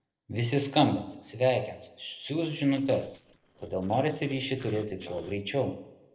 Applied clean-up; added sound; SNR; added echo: neural separator model SepFormer DNS4.